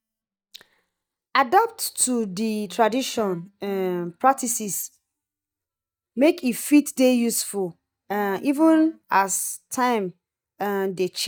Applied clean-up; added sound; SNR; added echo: neural mask model DeepFilterNet 3.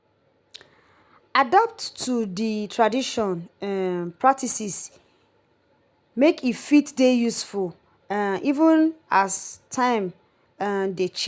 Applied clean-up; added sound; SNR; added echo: none; none; none; none.